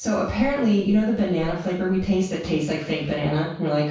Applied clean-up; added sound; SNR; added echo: none; Walk, footsteps; 17 dB; reverberation time 0.7 s.